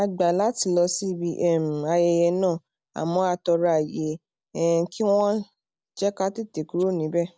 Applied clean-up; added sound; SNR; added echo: none; none; none; none.